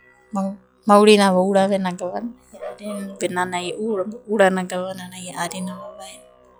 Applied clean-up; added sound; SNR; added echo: classical method log-MMSE.